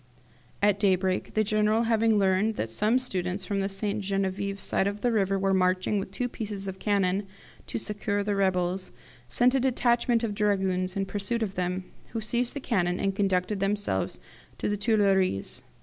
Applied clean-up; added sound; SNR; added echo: none; none; none; none.